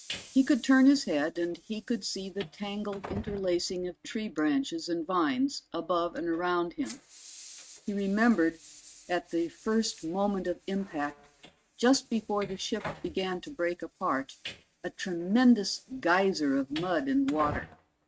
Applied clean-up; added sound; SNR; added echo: neural mask model RNNoise.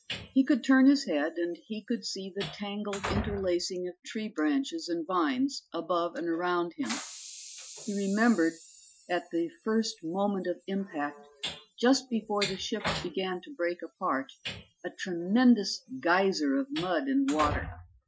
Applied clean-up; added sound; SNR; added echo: classical method Wiener filter.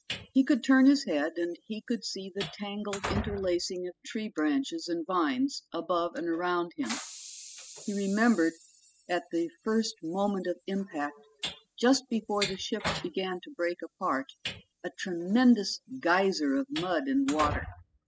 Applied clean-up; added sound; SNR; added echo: classical method spectral subtraction.